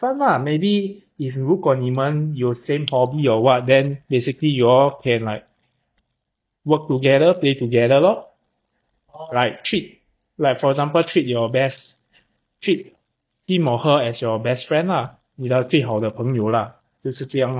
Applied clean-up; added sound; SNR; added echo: neural mask model DeepFilterNet 3.